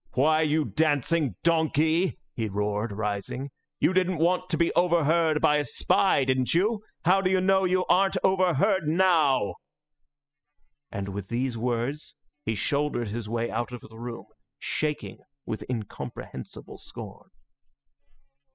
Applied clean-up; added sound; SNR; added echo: classical method spectral subtraction.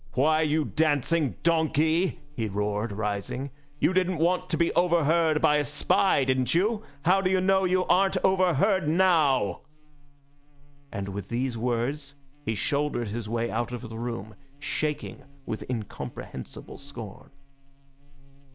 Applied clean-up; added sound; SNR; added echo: none; Buzz; 18 dB; none.